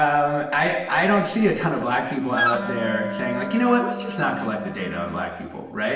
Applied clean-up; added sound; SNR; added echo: none; Wind instrument, woodwind instrument; 7 dB; reverberation time 1.0 s.